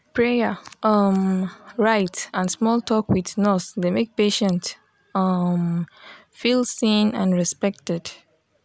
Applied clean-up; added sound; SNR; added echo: none; none; none; none.